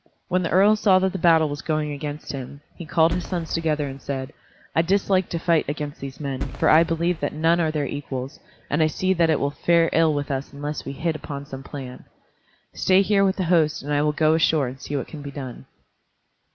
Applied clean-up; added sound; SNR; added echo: none; Fireworks; 11 dB; none.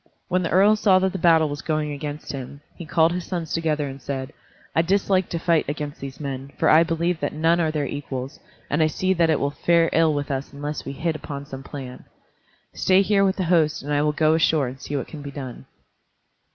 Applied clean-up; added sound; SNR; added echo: none; none; none; none.